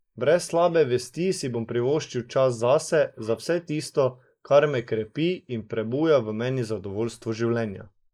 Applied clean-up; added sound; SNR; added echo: neural mask model Resemble Enhance denoiser.